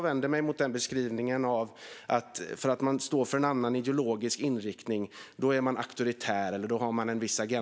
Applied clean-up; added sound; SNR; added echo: none; none; none; none.